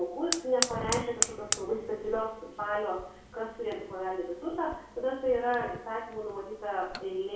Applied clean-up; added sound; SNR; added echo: none; Fire; 5 dB; reverberation time 0.5 s.